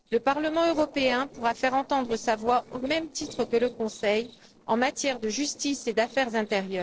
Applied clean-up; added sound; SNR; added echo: neural separator model SepFormer DNS4.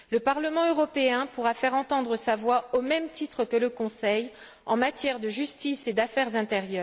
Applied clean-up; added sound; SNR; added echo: none; none; none; none.